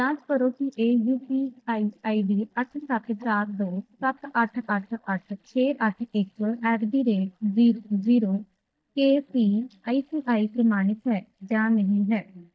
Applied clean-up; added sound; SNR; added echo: neural mask model DeepFilterNet 3.